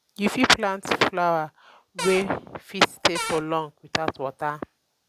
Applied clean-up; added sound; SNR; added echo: none; Cupboard open or close / Door; 6 dB; none.